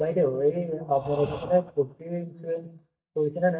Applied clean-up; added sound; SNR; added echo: neural mask model DeepFilterNet 3.